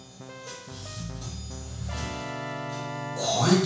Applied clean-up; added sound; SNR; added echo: none; Keyboard (musical); 8 dB; reverberation time 0.7 s.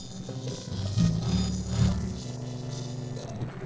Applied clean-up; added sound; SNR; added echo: neural separator model SepFormer DNS4.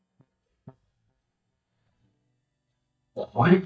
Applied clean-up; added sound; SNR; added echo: neural mask model DeepFilterNet 3.